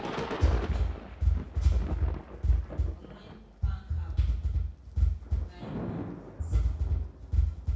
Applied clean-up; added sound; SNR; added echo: none; Thunder / Rain; 12 dB; reverberation time 0.6 s.